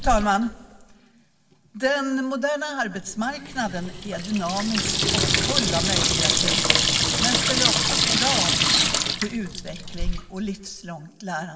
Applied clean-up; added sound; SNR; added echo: none; Sink (filling or washing) / Water tap, faucet; -4 dB; reverberation time 2.4 s.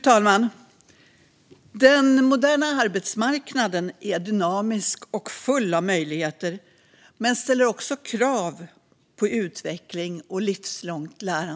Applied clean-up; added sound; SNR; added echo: none; none; none; none.